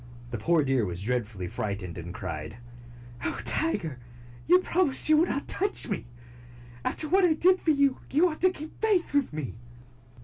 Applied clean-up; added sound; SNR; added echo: none; none; none; none.